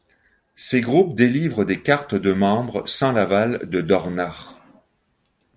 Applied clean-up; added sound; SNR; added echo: none; none; none; none.